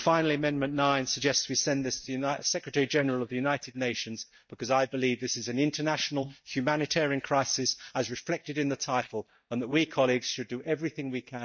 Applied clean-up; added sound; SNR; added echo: neural mask model DeepFilterNet 3.